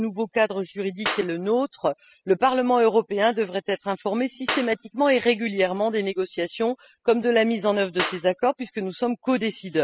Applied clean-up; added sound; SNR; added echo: classical method spectral subtraction.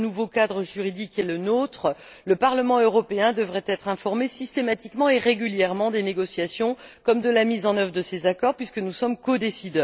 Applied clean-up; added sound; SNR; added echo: none; none; none; none.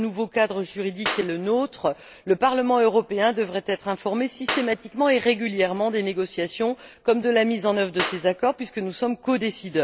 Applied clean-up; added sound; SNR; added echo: none; Clapping; 12 dB; none.